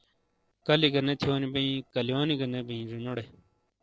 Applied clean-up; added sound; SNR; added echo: neural separator model SepFormer DNS4.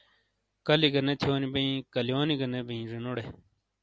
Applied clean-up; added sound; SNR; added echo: none; none; none; none.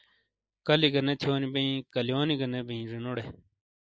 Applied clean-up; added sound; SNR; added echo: neural mask model Resemble Enhance denoiser.